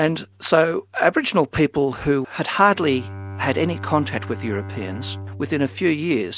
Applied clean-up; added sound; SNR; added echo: none; Bowed string instrument; 14 dB; none.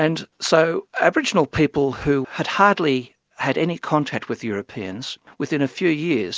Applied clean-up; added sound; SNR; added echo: none; none; none; none.